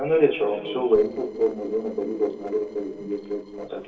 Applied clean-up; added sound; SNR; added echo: neural separator model SepFormer DNS4.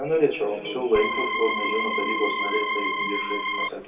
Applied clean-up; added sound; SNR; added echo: none; Organ; 0 dB; reverberation time 2.2 s.